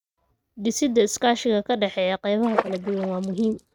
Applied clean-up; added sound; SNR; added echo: neural mask model RNNoise.